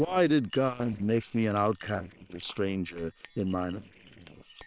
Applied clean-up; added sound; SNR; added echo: neural separator model SepFormer WHAM!.